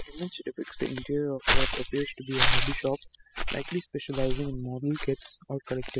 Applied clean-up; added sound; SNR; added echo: classical method spectral subtraction.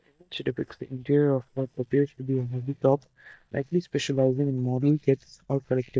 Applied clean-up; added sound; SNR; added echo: neural mask model DeepFilterNet 3.